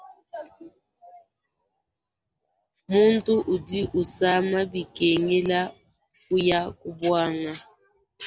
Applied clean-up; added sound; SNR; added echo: none; none; none; none.